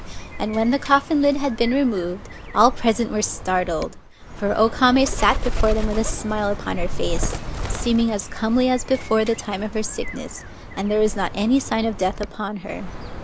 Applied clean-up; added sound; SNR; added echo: none; Bird; 6 dB; none.